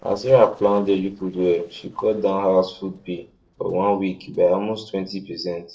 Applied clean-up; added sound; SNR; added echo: neural separator model SepFormer DNS4.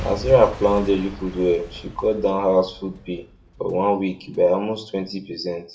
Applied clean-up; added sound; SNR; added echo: none; Shatter / Crushing / Boom; 16 dB; reverberation time 0.3 s.